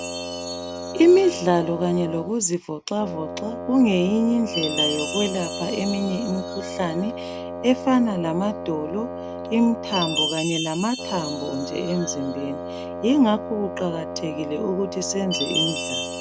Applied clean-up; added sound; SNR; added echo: none; Chime + Wind instrument, woodwind instrument; 7 dB; none.